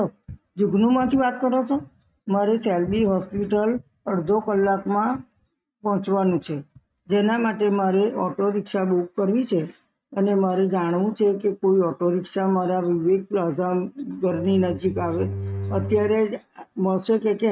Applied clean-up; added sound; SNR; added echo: neural mask model RNNoise.